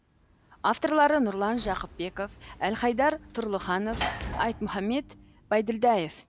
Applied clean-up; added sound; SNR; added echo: none; Sliding door / Slam; 13 dB; none.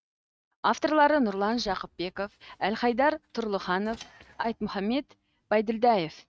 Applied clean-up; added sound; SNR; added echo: neural mask model RNNoise.